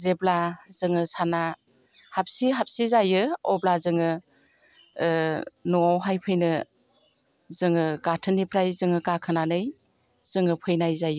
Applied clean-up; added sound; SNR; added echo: none; none; none; none.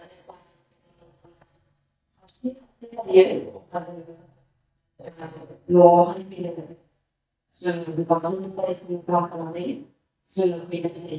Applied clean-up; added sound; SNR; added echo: neural mask model DeepFilterNet 3.